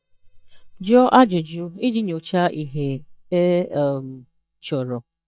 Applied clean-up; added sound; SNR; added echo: neural mask model DeepFilterNet 3.